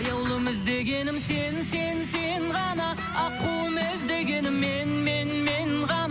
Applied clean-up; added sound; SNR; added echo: none; none; none; none.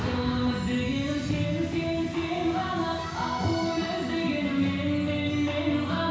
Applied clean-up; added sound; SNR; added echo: none; none; none; reverberation time 1.1 s.